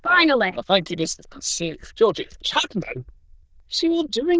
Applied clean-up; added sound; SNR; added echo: neural diffusion model UNIVERSE++.